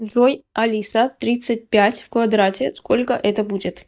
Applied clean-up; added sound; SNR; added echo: neural mask model DeepFilterNet 3.